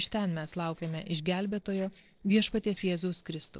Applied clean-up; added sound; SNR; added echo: neural separator model SepFormer DNS4.